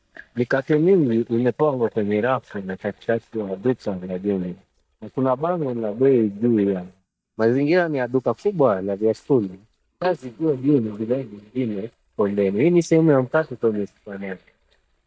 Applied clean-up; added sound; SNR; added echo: neural mask model DeepFilterNet 3.